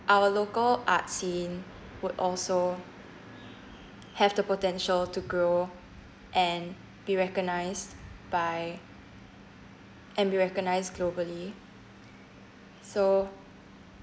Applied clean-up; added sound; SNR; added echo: none; none; none; none.